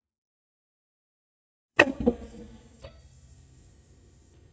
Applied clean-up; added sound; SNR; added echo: neural mask model DeepFilterNet 3.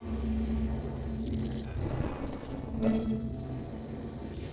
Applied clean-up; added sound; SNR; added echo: neural separator model SepFormer DNS4.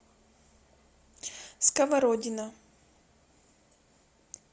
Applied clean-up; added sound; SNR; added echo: none; none; none; none.